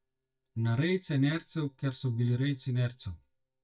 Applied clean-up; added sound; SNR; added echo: neural mask model DeepFilterNet 3.